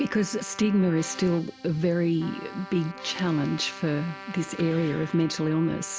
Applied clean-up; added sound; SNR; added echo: none; Trumpet + Accordion; 16 dB; none.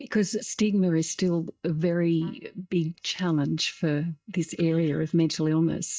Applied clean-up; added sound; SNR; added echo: neural mask model DeepFilterNet 3.